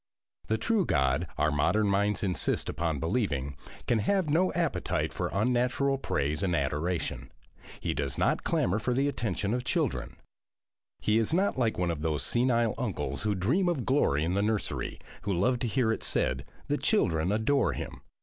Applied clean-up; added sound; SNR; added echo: none; none; none; none.